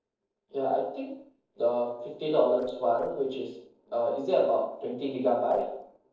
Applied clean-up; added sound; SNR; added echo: neural separator model SepFormer DNS4.